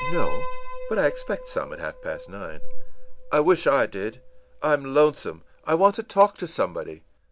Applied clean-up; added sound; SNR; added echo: none; Piano; 2 dB; none.